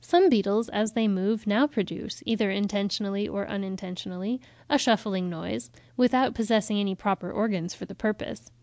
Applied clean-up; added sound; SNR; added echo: none; none; none; none.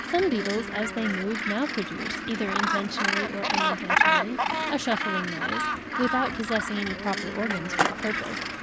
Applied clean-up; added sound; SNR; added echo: none; Gull, seagull + Skateboard; -2 dB; none.